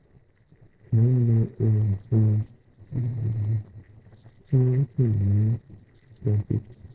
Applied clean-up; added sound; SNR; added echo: neural separator model SepFormer DNS4.